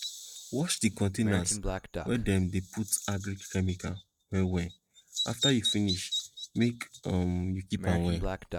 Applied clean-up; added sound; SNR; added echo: neural mask model RNNoise.